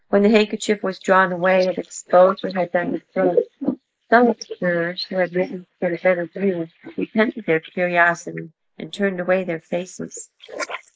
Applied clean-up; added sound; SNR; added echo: neural mask model Resemble Enhance denoiser.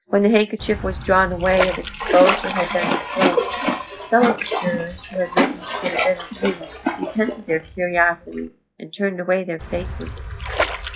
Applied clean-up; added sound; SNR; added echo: classical method log-MMSE.